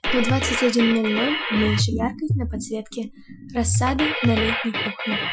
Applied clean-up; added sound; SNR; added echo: classical method Wiener filter.